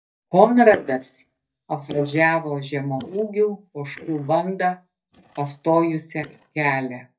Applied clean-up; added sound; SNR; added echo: neural mask model DeepFilterNet 3.